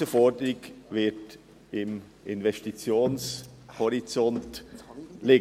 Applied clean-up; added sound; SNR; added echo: none; none; none; none.